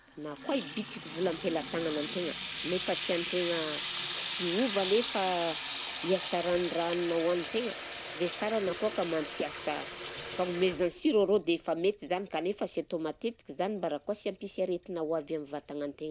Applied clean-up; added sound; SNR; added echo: none; Sink (filling or washing) / Water tap, faucet; 4 dB; none.